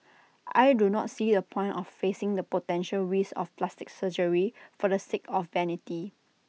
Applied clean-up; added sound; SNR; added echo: none; none; none; none.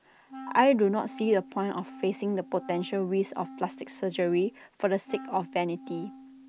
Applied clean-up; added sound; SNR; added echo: none; Wind instrument, woodwind instrument; 17 dB; none.